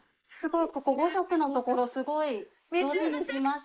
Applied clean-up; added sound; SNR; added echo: neural mask model Resemble Enhance denoiser.